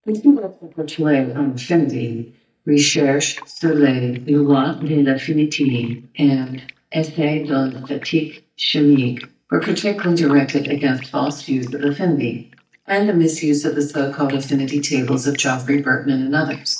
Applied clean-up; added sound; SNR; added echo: neural mask model DeepFilterNet 3.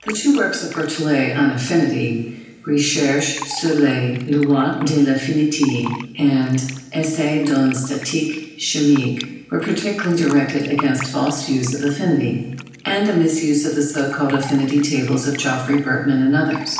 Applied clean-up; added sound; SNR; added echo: none; Fill (with liquid); 18 dB; reverberation time 0.9 s.